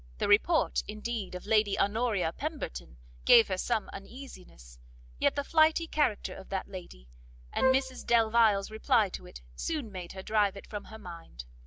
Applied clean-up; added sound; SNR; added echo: none; Wind instrument, woodwind instrument; 0 dB; none.